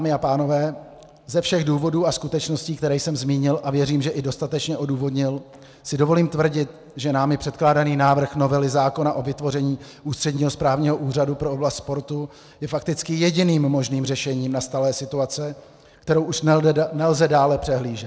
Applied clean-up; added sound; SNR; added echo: none; none; none; none.